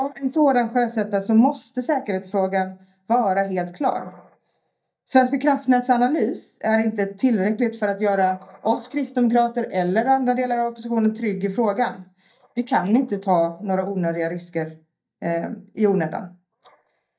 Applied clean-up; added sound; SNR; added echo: neural mask model DeepFilterNet 3.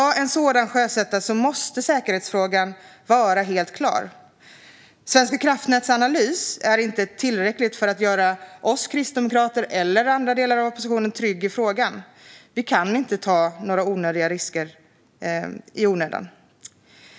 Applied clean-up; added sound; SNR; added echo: none; none; none; none.